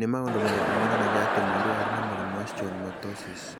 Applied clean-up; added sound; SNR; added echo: none; Crowd; -3 dB; none.